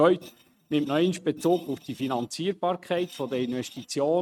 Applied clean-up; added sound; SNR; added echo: neural mask model RNNoise.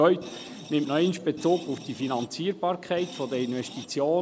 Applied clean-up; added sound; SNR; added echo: none; Screech; 14 dB; none.